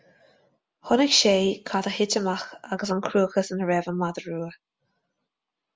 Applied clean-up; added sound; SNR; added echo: none; none; none; none.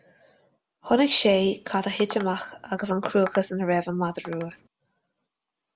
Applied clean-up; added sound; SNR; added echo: none; Tap; 17 dB; none.